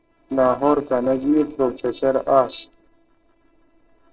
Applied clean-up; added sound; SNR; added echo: neural separator model SepFormer DNS4.